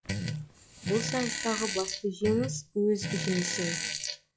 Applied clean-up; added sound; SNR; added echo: classical method log-MMSE.